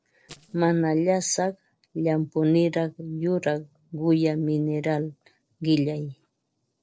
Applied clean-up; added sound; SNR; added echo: neural separator model SepFormer DNS4.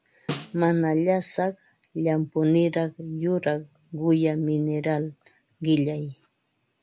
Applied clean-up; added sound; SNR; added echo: none; Snare drum; 12 dB; none.